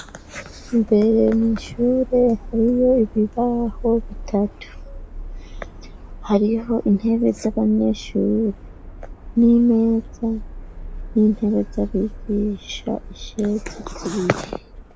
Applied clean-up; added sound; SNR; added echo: none; Subway, metro, underground; 14 dB; none.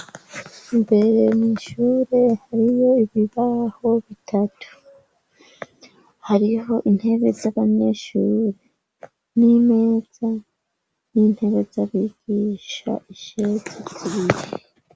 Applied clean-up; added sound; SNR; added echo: none; none; none; none.